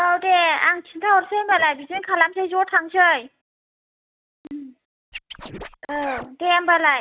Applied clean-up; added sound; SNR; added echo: neural mask model RNNoise.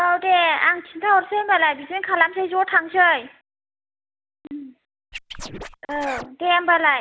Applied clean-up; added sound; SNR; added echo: none; Scratching (performance technique); 13 dB; none.